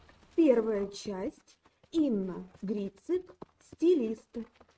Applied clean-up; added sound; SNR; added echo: neural mask model RNNoise.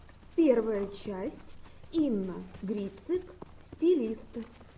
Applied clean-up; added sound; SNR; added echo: none; Livestock, farm animals, working animals; 18 dB; none.